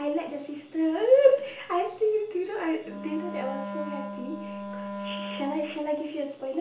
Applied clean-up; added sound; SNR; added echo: none; Wind instrument, woodwind instrument; 9 dB; reverberation time 0.7 s.